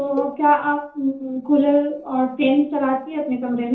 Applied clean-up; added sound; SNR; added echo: neural separator model SepFormer DNS4.